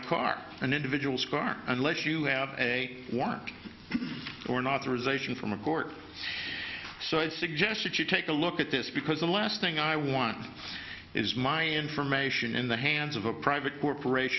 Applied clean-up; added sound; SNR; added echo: none; none; none; none.